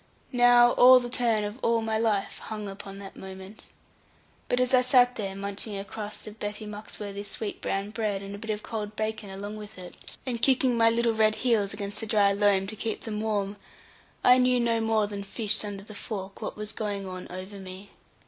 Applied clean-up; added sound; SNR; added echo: none; none; none; none.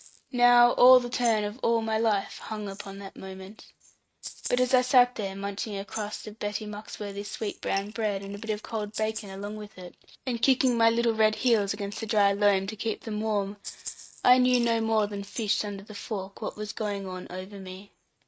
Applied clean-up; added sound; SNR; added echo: neural mask model RNNoise.